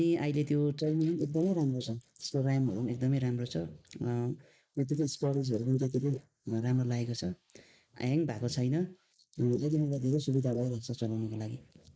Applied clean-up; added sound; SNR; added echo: neural mask model Resemble Enhance denoiser.